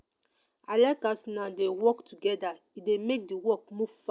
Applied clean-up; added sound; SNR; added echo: none; none; none; none.